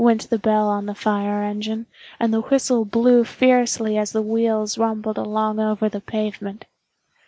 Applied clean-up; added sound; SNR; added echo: none; none; none; none.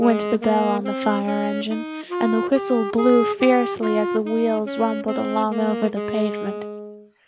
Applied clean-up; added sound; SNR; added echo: none; Wind instrument, woodwind instrument; 5 dB; none.